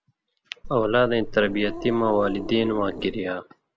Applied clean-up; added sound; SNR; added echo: none; Growling; 10 dB; none.